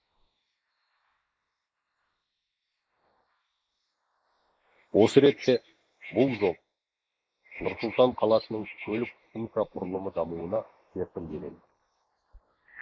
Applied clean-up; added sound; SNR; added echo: neural mask model Resemble Enhance denoiser.